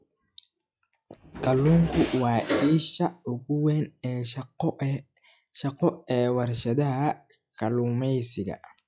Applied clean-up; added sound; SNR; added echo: classical method log-MMSE.